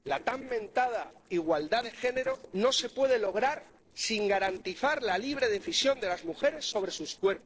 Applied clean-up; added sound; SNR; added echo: neural separator model SepFormer DNS4.